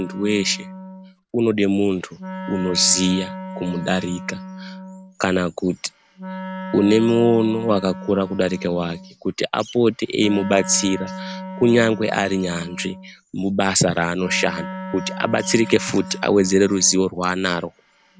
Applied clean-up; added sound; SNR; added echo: none; Wind instrument, woodwind instrument; 13 dB; none.